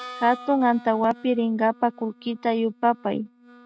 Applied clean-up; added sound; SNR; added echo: neural mask model RNNoise.